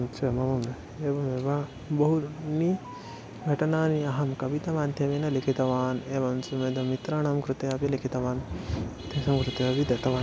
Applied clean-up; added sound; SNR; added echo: none; Thunder; 15 dB; none.